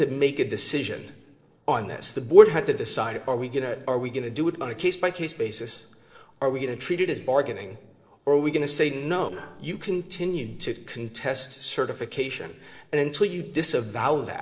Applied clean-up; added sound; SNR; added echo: neural separator model SepFormer DNS4.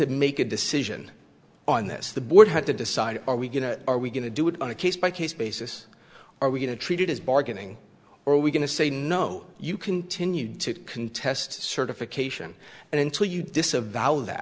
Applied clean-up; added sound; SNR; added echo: none; none; none; none.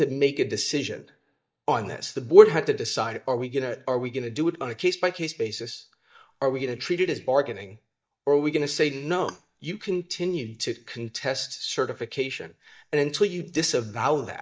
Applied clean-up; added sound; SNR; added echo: neural mask model DeepFilterNet 3.